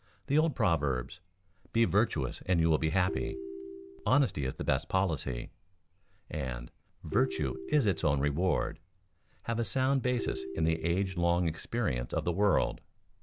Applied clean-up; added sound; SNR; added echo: none; Ringtone; 11 dB; none.